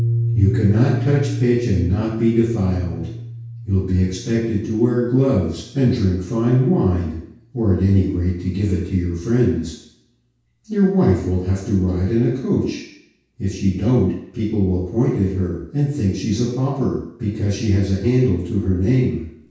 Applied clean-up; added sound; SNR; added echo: none; Piano; 11 dB; reverberation time 0.6 s.